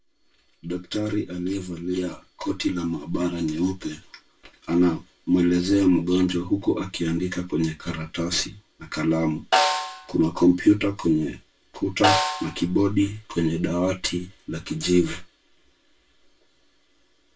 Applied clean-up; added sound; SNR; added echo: none; Snare drum; 4 dB; reverberation time 0.2 s.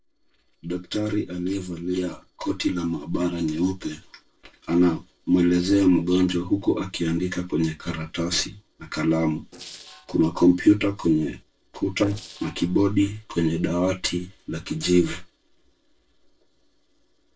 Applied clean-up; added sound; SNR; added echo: neural separator model SepFormer DNS4.